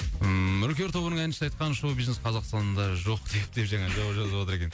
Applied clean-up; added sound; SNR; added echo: none; none; none; none.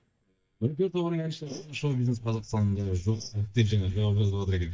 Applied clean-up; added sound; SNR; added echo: neural mask model DeepFilterNet 3.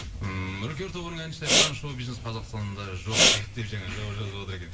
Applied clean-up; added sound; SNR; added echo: none; Respiratory sounds; -4 dB; reverberation time 0.7 s.